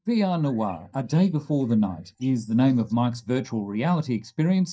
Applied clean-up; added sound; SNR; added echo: neural mask model DeepFilterNet 3.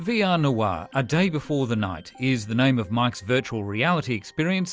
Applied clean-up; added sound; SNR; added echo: none; none; none; none.